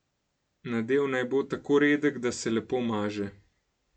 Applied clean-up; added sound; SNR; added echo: none; none; none; none.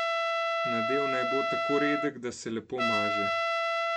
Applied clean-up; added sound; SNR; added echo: none; Trumpet; -5 dB; none.